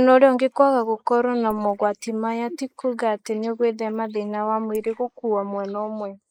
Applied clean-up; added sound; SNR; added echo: neural mask model Resemble Enhance denoiser.